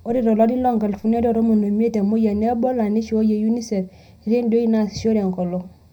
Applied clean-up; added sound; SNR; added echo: none; none; none; reverberation time 0.3 s.